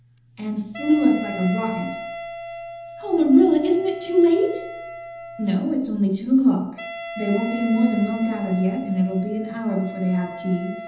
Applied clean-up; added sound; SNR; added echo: none; Wind instrument, woodwind instrument; 13 dB; reverberation time 0.9 s.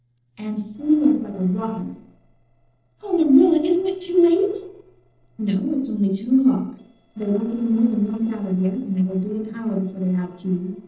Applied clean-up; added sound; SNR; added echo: neural separator model SepFormer DNS4.